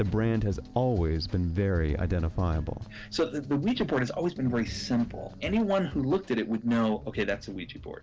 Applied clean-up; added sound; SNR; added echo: none; none; none; none.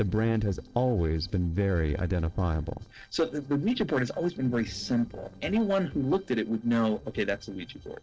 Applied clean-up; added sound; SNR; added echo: neural separator model SepFormer DNS4.